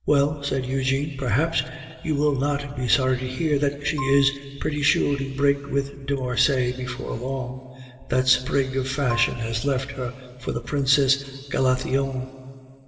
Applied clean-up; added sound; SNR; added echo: none; Marimba, xylophone; 16 dB; reverberation time 2.4 s.